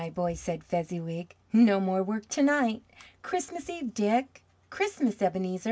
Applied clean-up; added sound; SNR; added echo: none; none; none; none.